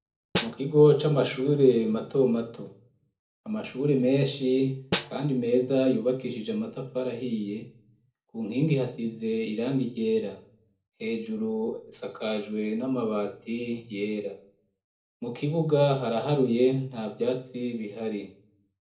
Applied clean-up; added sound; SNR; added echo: none; Snare drum; 7 dB; reverberation time 0.4 s.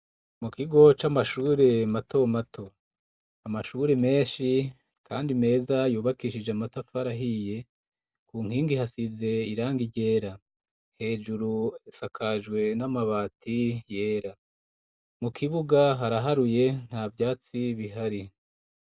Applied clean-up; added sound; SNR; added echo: none; none; none; none.